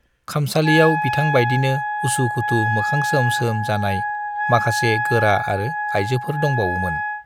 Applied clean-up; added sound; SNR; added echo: none; Wind instrument, woodwind instrument; 2 dB; none.